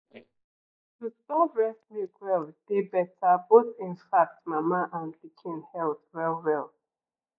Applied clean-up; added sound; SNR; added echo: neural mask model DeepFilterNet 3.